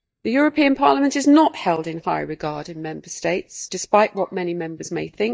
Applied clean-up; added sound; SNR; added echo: neural mask model DeepFilterNet 3.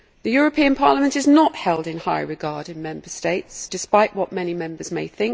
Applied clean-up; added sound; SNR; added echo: none; none; none; none.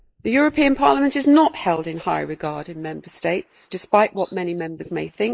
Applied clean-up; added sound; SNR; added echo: neural mask model Resemble Enhance denoiser.